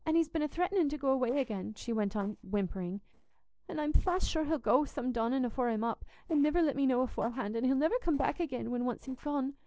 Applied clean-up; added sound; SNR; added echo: neural separator model SepFormer DNS4.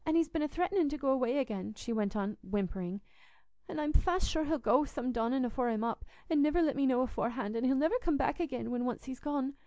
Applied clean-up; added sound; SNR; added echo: none; none; none; none.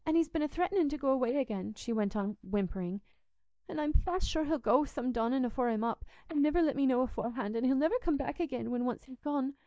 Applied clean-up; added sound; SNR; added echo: neural mask model DeepFilterNet 3.